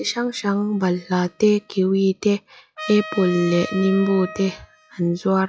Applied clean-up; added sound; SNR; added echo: classical method log-MMSE.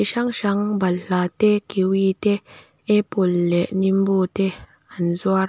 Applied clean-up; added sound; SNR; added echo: none; none; none; none.